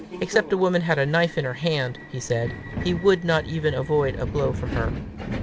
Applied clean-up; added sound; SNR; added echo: none; Subway, metro, underground; 9 dB; none.